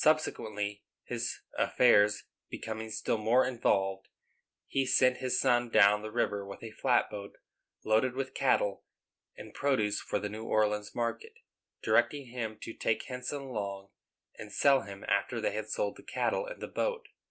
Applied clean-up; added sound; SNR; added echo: none; none; none; none.